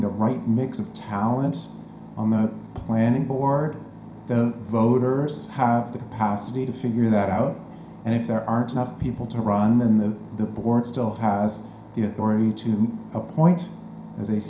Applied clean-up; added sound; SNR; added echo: none; none; none; reverberation time 0.5 s.